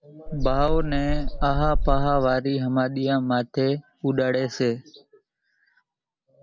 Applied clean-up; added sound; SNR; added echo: none; Meow; -1 dB; none.